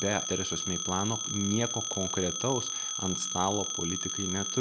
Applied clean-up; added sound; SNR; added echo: none; Telephone; 2 dB; none.